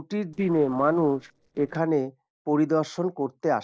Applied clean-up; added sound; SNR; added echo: neural separator model SepFormer DNS4.